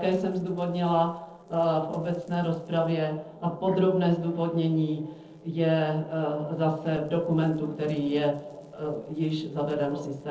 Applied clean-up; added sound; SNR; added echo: neural separator model SepFormer DNS4.